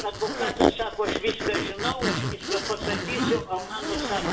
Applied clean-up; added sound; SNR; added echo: none; Zipper (clothing); -2 dB; reverberation time 0.4 s.